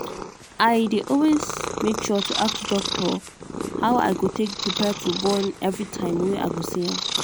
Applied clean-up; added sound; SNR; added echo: none; Purr; 6 dB; none.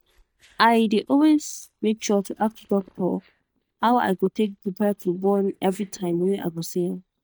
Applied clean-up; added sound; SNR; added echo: neural mask model DeepFilterNet 3.